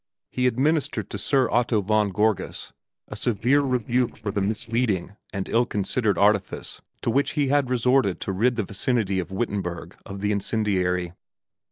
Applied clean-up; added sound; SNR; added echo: neural separator model SepFormer DNS4.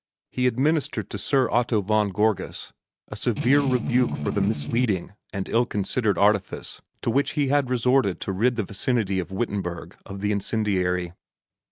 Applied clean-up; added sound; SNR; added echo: neural mask model RNNoise.